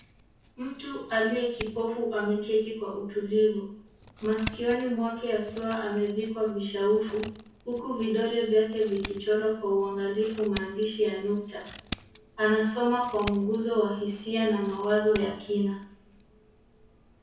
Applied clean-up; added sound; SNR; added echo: none; Scissors; 9 dB; reverberation time 0.6 s.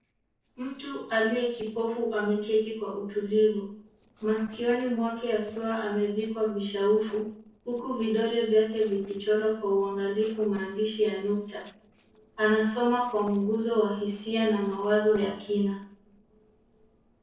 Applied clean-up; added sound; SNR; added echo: neural separator model SepFormer DNS4.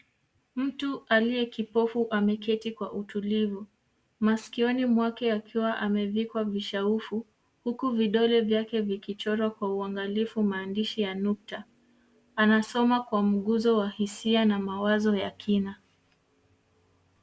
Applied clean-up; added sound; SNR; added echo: none; none; none; none.